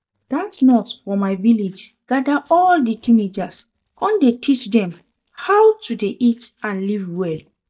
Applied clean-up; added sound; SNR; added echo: neural mask model DeepFilterNet 3.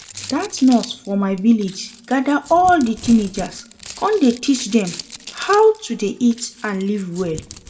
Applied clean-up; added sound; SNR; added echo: none; Crumpling, crinkling; 18 dB; reverberation time 0.5 s.